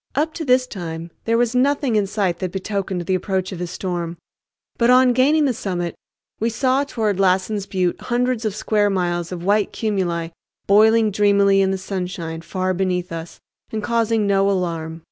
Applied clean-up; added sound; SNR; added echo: none; none; none; none.